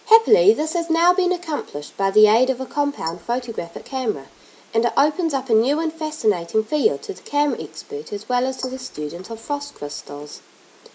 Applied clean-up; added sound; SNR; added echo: neural mask model Resemble Enhance denoiser.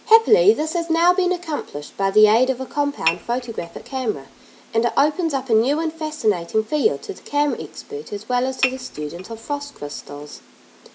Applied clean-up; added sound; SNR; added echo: none; Dishes, pots, and pans / Chink, clink; 10 dB; none.